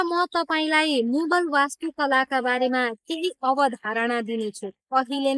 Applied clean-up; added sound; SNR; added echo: neural mask model Resemble Enhance denoiser.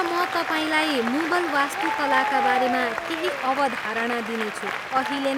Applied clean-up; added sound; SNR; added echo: none; Applause; 2 dB; none.